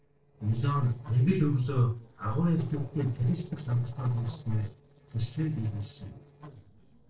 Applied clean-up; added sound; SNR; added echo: neural separator model SepFormer DNS4.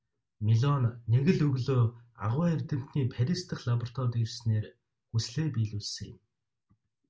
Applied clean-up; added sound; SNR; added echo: none; none; none; none.